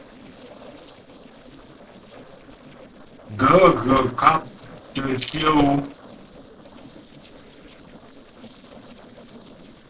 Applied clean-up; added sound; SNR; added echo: neural separator model SepFormer DNS4.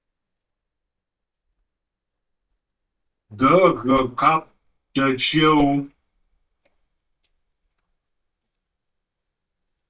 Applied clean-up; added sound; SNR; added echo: neural mask model DeepFilterNet 3.